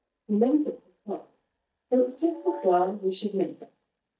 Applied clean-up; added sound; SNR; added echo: neural mask model DeepFilterNet 3.